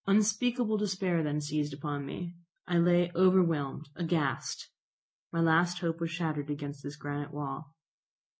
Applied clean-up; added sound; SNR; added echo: none; none; none; none.